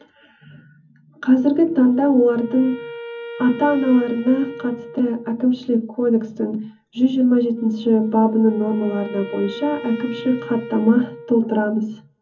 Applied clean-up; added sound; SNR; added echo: none; Wind instrument, woodwind instrument; 16 dB; reverberation time 0.4 s.